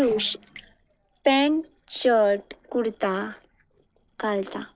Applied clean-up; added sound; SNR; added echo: neural separator model SepFormer DNS4.